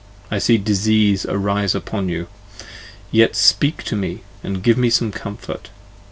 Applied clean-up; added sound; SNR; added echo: none; none; none; none.